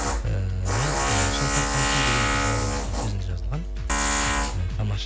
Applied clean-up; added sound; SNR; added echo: none; Tools; -4 dB; none.